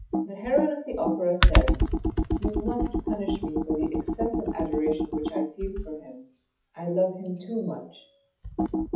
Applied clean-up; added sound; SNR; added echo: classical method WPE with log-MMSE.